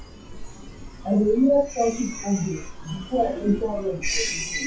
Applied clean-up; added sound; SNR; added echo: classical method WPE with log-MMSE.